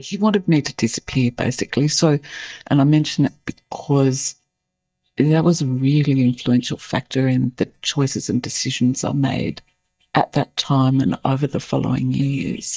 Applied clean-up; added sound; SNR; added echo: neural mask model DeepFilterNet 3.